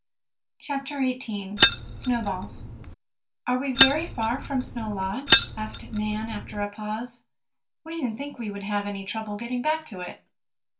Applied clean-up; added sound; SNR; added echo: none; Keys jangling; -3 dB; reverberation time 0.2 s.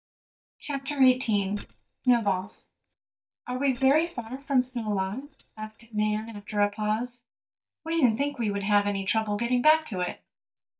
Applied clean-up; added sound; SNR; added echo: neural mask model DeepFilterNet 3.